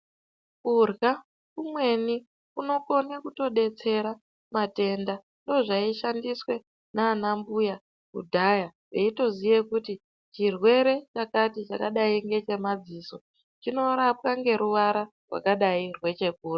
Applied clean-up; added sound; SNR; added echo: none; none; none; none.